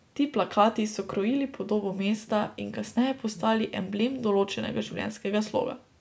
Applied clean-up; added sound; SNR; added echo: none; none; none; none.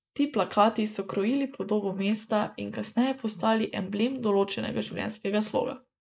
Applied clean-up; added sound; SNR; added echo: neural mask model Resemble Enhance denoiser.